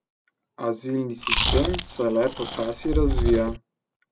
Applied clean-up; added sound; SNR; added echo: none; Chewing, mastication; -1 dB; none.